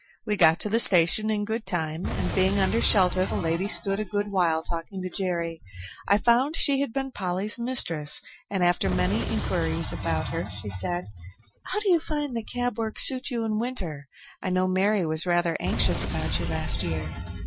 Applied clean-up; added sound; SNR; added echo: classical method Wiener filter.